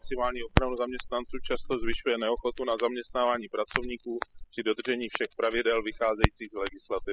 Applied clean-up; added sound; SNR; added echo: classical method spectral subtraction.